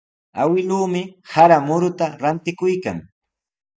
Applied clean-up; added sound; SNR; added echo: neural mask model DeepFilterNet 3.